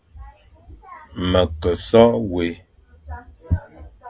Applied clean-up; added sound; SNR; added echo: none; none; none; none.